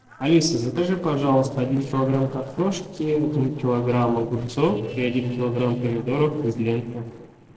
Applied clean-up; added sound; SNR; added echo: neural separator model SepFormer DNS4.